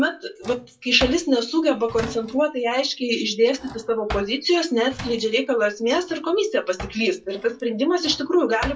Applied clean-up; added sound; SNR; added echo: classical method WPE with log-MMSE.